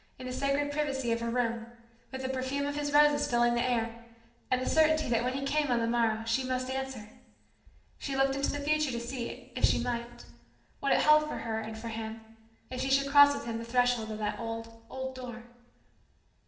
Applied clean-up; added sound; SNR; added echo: none; none; none; reverberation time 0.8 s.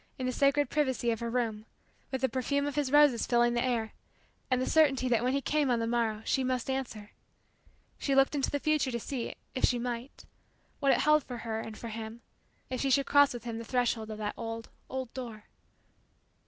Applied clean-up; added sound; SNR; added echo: none; none; none; none.